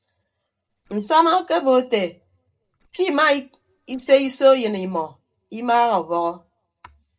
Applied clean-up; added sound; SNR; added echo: neural separator model SepFormer DNS4.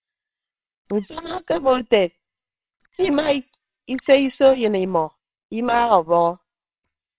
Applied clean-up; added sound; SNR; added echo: neural separator model SepFormer WHAMR!.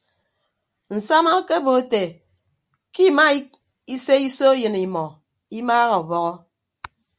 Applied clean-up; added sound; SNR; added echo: none; none; none; none.